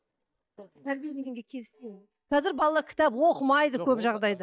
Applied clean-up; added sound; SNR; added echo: neural mask model DeepFilterNet 3.